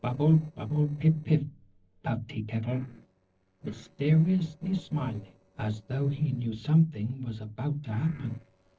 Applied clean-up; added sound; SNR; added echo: neural separator model SepFormer DNS4.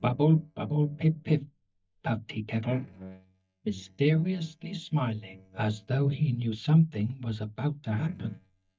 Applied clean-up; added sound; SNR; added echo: neural mask model DeepFilterNet 3.